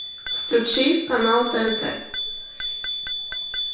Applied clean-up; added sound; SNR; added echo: none; Bicycle bell; 5 dB; reverberation time 0.5 s.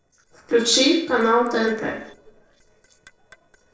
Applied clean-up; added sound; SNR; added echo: neural separator model SepFormer DNS4.